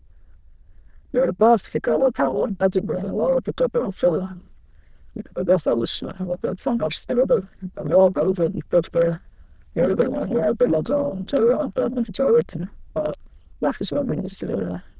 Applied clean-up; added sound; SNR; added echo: neural diffusion model UNIVERSE++.